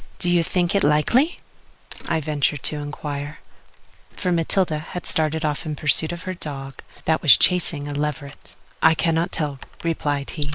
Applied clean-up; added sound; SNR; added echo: neural mask model Resemble Enhance denoiser.